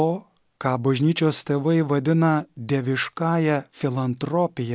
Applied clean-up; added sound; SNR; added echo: none; none; none; none.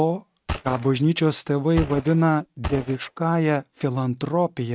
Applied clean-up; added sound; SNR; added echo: neural mask model RNNoise.